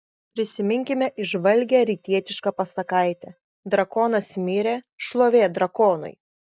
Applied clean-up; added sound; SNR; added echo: neural mask model DeepFilterNet 3.